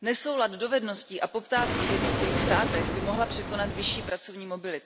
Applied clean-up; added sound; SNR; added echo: none; Waves, surf; -1 dB; none.